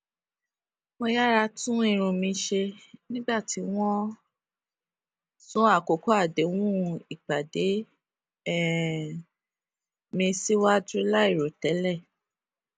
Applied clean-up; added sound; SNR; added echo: none; none; none; none.